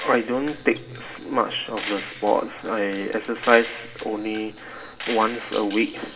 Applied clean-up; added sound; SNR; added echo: none; Gunshot, gunfire; 14 dB; reverberation time 2.4 s.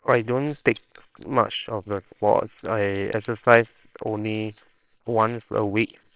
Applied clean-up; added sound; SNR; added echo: neural separator model SepFormer WHAMR!.